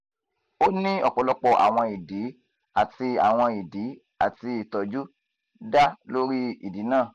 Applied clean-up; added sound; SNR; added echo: none; none; none; none.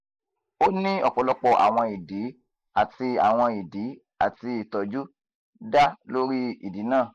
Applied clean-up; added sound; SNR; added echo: neural mask model Resemble Enhance denoiser.